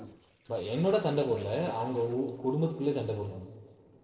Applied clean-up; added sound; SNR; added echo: neural separator model SepFormer DNS4.